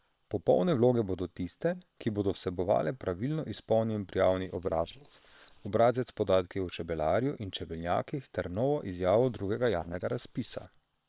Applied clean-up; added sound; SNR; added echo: neural separator model SepFormer WHAM!.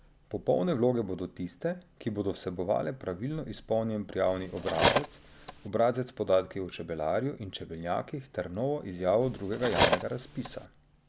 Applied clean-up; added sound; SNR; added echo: none; Cutlery, silverware; 0 dB; none.